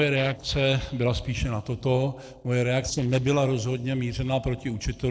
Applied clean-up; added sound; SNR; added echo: neural separator model SepFormer DNS4.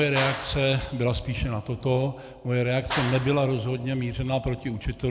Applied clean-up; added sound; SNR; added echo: none; Clapping; 11 dB; none.